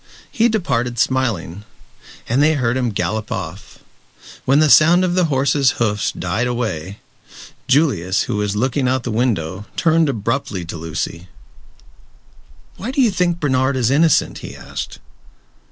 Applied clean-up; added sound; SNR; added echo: none; Rain; 19 dB; none.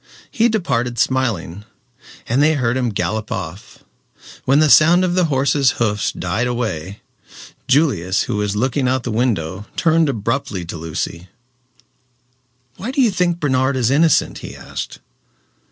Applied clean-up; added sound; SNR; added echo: none; none; none; none.